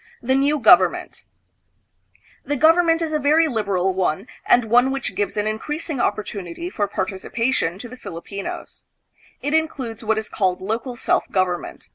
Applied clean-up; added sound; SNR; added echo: none; none; none; none.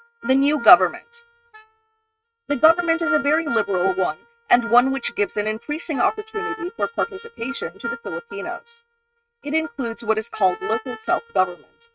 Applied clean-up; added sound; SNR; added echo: neural mask model RNNoise.